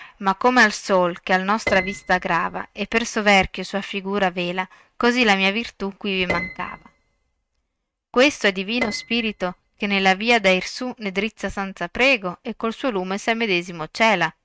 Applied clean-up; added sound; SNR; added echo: neural mask model RNNoise.